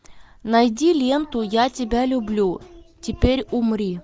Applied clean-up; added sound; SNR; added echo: none; none; none; none.